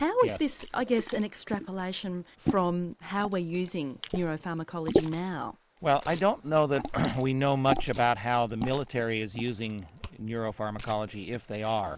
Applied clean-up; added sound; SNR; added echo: neural mask model Resemble Enhance denoiser.